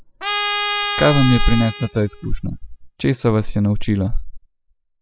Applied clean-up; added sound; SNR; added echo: classical method spectral subtraction.